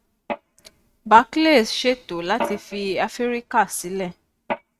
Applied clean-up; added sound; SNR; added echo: neural mask model RNNoise.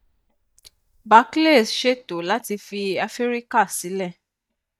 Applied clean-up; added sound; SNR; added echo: neural mask model DeepFilterNet 3.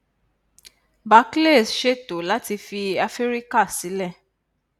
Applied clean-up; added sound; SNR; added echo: none; none; none; none.